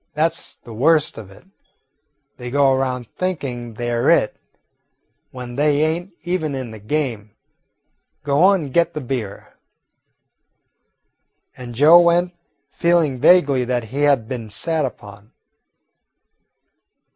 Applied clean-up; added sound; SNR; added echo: none; none; none; none.